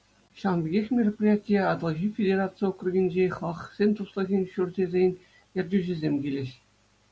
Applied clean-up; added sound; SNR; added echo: none; none; none; none.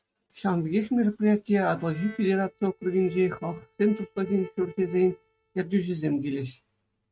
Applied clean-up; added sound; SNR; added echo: neural mask model RNNoise.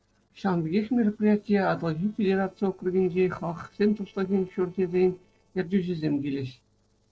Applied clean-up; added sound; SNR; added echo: neural separator model SepFormer DNS4.